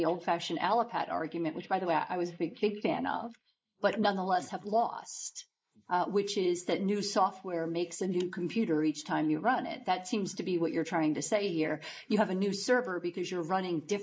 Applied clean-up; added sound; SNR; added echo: neural mask model Resemble Enhance denoiser.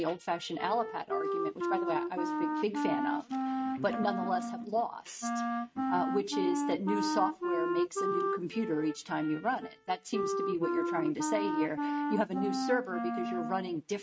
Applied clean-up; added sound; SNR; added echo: neural mask model RNNoise.